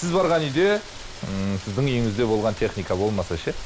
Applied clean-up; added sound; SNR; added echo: none; Rain; 14 dB; none.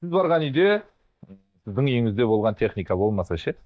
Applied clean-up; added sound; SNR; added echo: neural mask model DeepFilterNet 3.